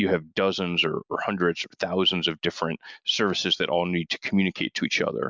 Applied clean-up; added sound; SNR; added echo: none; none; none; none.